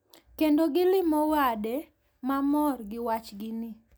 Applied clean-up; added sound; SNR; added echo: none; none; none; none.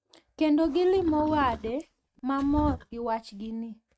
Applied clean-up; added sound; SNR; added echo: neural mask model RNNoise.